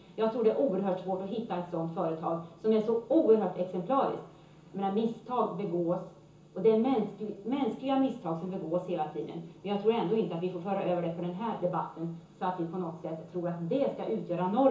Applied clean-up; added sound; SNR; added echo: none; none; none; reverberation time 0.7 s.